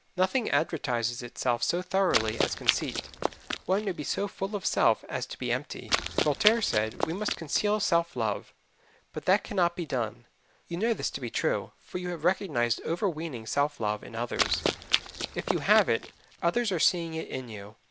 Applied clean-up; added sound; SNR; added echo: none; Run; 4 dB; none.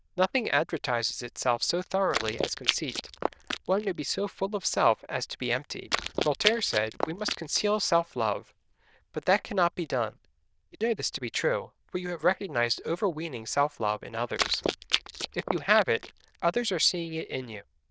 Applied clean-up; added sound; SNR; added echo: neural diffusion model UNIVERSE++.